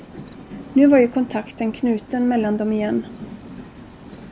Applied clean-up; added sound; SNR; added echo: none; Train; 16 dB; none.